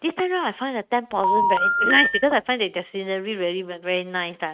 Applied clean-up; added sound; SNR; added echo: neural mask model RNNoise.